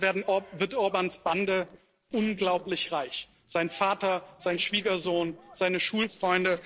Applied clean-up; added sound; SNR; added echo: neural separator model SepFormer DNS4.